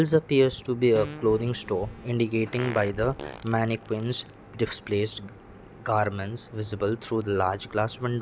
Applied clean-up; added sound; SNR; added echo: none; Fart; 16 dB; none.